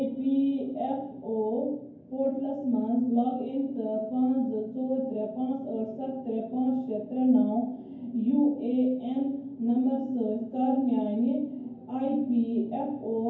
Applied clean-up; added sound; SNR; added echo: none; none; none; reverberation time 0.9 s.